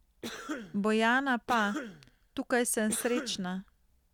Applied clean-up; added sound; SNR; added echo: none; Cough; 12 dB; none.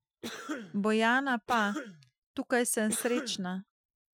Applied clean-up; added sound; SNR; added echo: classical method Wiener filter.